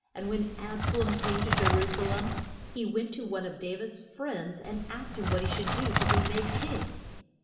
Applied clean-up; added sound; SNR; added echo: none; Crackle; -3 dB; reverberation time 1.2 s.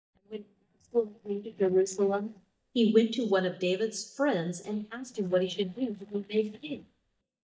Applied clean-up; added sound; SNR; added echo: neural mask model DeepFilterNet 3.